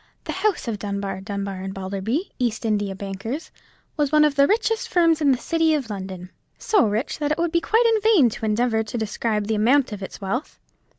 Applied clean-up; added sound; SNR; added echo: none; none; none; none.